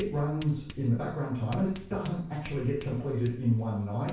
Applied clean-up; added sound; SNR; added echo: none; Writing; 17 dB; reverberation time 0.6 s.